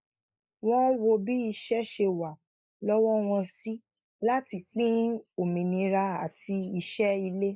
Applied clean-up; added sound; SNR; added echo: neural mask model Resemble Enhance denoiser.